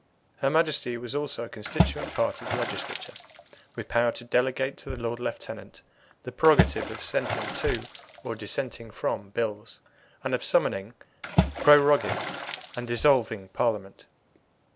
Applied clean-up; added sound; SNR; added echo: none; Water / Splash, splatter; 6 dB; none.